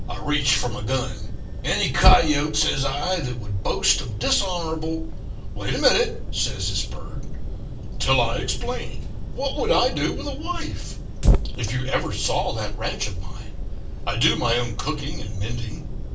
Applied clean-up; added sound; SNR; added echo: none; Fire; 2 dB; reverberation time 0.3 s.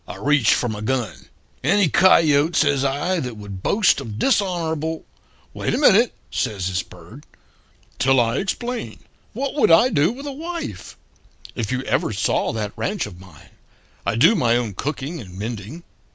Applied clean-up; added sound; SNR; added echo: none; none; none; none.